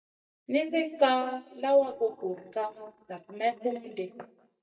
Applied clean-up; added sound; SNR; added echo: neural mask model DeepFilterNet 3.